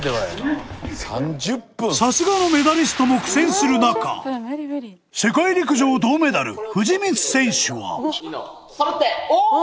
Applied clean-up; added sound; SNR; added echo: none; none; none; none.